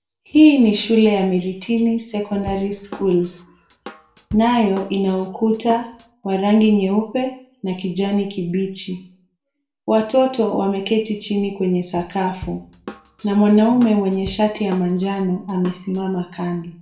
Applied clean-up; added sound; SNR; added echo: none; Drum / Drum kit; 18 dB; reverberation time 0.4 s.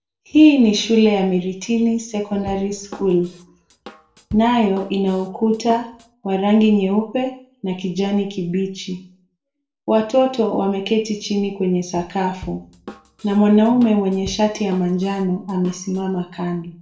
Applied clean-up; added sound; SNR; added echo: neural separator model SepFormer DNS4.